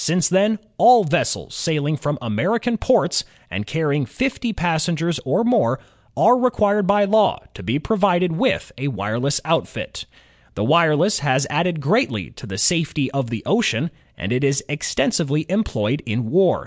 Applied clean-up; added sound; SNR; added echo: none; none; none; none.